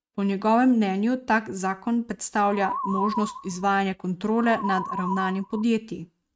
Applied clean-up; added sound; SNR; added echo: neural mask model RNNoise.